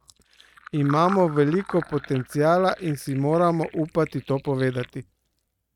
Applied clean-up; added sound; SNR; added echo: neural mask model RNNoise.